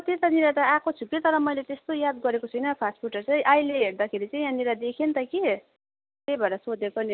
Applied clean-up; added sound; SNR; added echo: none; none; none; none.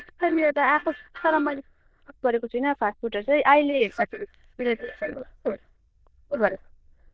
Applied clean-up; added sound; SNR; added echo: neural diffusion model UNIVERSE++.